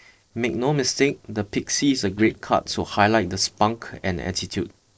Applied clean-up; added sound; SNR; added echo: neural separator model SepFormer DNS4.